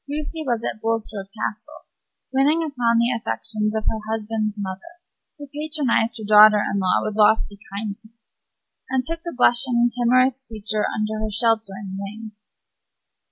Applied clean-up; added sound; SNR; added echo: none; none; none; none.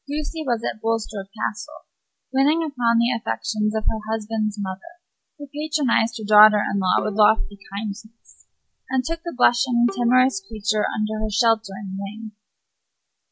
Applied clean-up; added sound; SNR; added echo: none; Bowed string instrument; 18 dB; none.